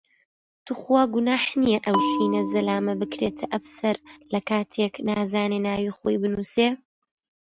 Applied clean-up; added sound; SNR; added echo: neural mask model RNNoise.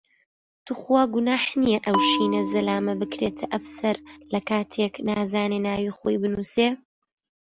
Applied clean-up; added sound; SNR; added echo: none; Bell; 5 dB; none.